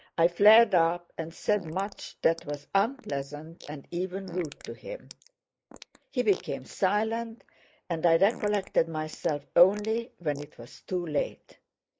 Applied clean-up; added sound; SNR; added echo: neural mask model Resemble Enhance denoiser.